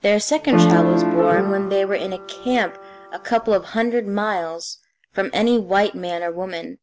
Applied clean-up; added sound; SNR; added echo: none; Piano; 0 dB; none.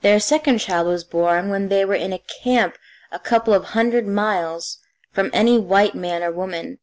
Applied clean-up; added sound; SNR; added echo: none; none; none; none.